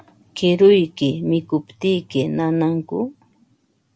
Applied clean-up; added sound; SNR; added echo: none; none; none; none.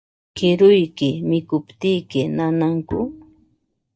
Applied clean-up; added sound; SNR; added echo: neural mask model DeepFilterNet 3.